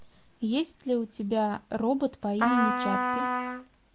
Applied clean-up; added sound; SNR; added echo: none; Trumpet; 0 dB; none.